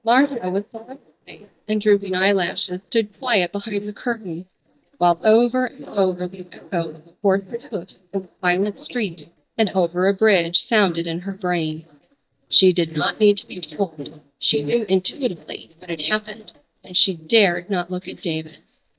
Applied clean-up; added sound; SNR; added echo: neural mask model DeepFilterNet 3.